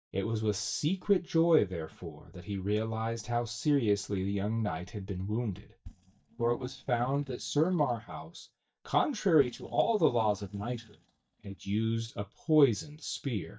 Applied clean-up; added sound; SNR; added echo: neural mask model DeepFilterNet 3.